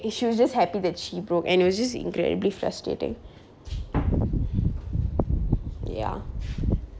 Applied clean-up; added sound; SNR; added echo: none; none; none; none.